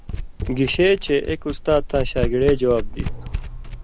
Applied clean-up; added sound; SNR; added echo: none; Domestic sounds, home sounds; 5 dB; none.